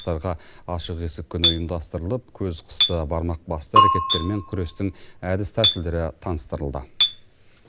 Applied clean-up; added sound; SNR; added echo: none; Bell / Percussion + Chink, clink; -2 dB; none.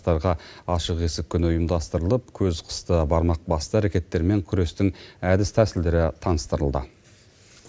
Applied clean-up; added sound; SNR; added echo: none; none; none; none.